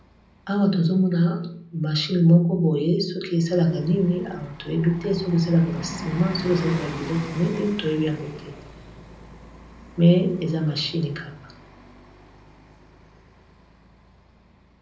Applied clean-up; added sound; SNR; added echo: none; Bus; 17 dB; reverberation time 0.6 s.